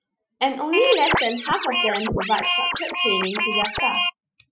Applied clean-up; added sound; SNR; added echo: classical method Wiener filter.